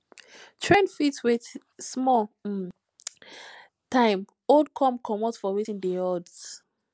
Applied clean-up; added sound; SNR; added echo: none; none; none; none.